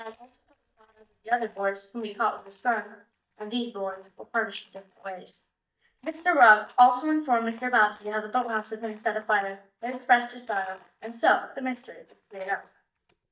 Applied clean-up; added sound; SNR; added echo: neural mask model DeepFilterNet 3.